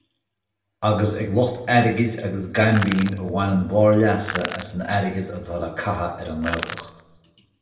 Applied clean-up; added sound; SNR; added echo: none; Crushing; 10 dB; reverberation time 0.8 s.